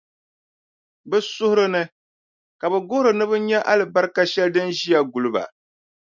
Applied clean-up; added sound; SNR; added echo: none; none; none; none.